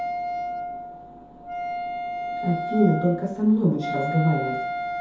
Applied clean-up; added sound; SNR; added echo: none; Wind instrument, woodwind instrument; 5 dB; reverberation time 0.6 s.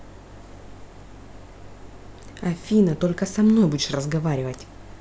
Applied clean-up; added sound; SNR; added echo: none; none; none; none.